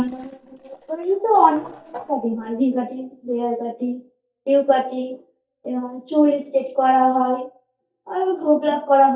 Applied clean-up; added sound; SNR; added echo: neural mask model DeepFilterNet 3.